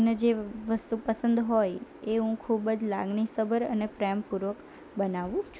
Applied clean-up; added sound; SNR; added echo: none; none; none; none.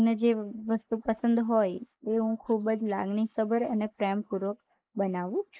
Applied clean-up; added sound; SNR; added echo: neural mask model Resemble Enhance denoiser.